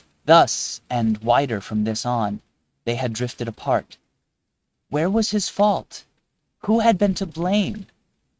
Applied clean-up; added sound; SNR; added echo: neural mask model RNNoise.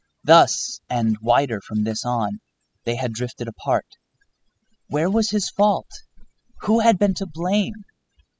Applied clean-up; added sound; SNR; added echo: classical method spectral subtraction.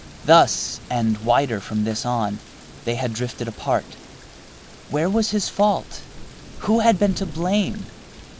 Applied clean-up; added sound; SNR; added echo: none; Thunder / Rain; 16 dB; none.